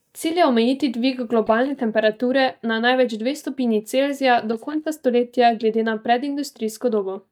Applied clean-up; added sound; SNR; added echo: neural mask model DeepFilterNet 3.